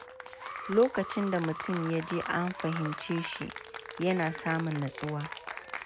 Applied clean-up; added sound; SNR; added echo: none; Alarm + Applause / Cheering; 9 dB; none.